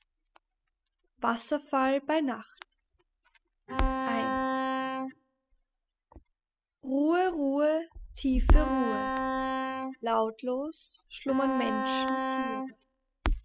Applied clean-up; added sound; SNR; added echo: classical method spectral subtraction.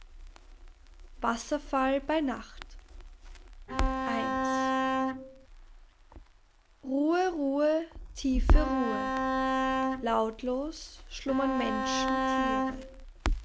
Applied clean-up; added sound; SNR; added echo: none; Crackle + Bowed string instrument; -2 dB; none.